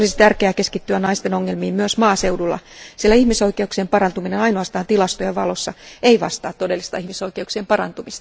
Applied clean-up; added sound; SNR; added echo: none; none; none; none.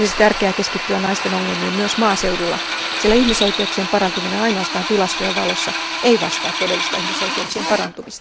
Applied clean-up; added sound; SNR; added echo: none; Drill; 3 dB; none.